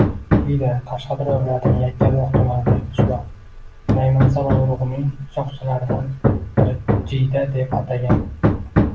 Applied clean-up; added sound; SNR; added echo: none; Hammer; -1 dB; none.